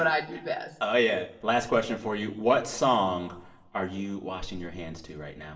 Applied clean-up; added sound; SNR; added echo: none; none; none; reverberation time 0.7 s.